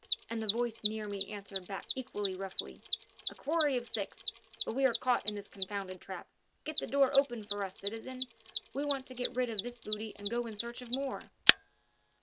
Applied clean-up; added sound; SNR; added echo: none; Mechanisms; 1 dB; none.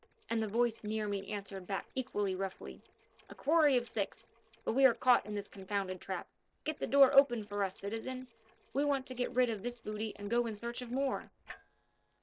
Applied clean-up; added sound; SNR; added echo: neural separator model SepFormer DNS4.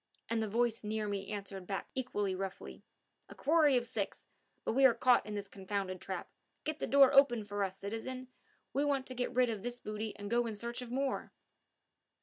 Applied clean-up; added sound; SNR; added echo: none; none; none; none.